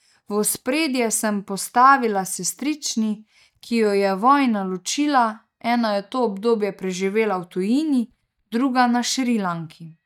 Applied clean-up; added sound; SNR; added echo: neural mask model DeepFilterNet 3.